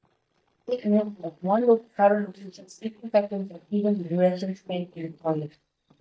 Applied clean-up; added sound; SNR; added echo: neural mask model DeepFilterNet 3.